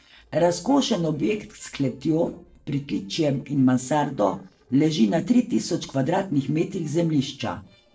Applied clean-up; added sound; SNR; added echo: neural separator model SepFormer DNS4.